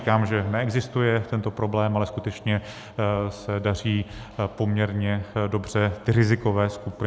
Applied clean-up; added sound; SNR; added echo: none; none; none; none.